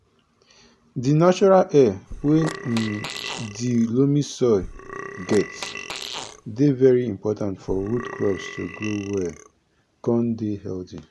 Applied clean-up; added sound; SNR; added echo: none; Burping, eructation + Fart; 13 dB; none.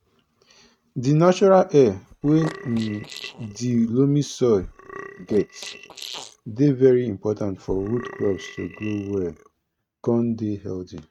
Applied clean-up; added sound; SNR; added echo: neural mask model RNNoise.